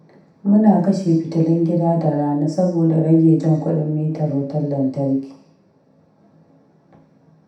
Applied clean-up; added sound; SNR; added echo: none; none; none; reverberation time 0.7 s.